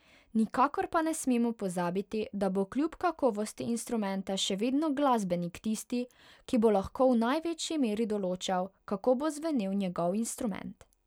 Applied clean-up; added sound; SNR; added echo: none; none; none; none.